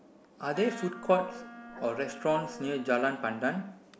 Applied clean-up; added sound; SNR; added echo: none; Dog + Wind instrument, woodwind instrument; 14 dB; none.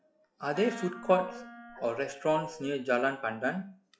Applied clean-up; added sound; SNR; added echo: classical method log-MMSE.